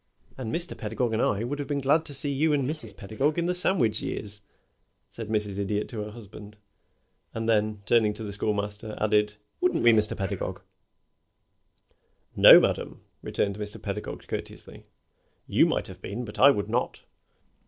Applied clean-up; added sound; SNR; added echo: neural separator model SepFormer DNS4.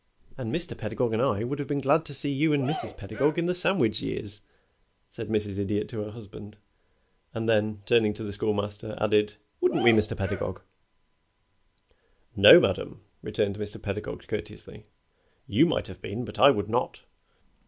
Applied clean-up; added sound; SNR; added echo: none; Cheering; 11 dB; none.